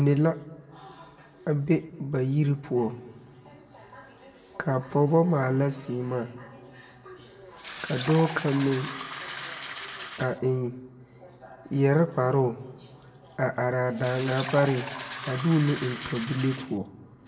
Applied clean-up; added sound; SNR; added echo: none; Fill (with liquid); 11 dB; reverberation time 1.2 s.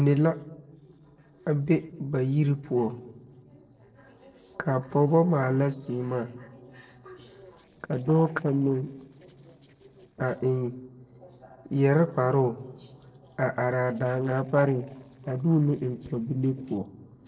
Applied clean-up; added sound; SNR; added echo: neural separator model SepFormer DNS4.